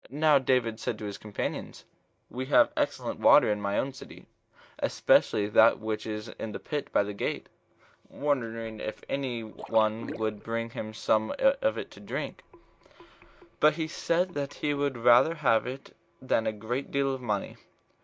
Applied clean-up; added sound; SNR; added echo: neural mask model DeepFilterNet 3.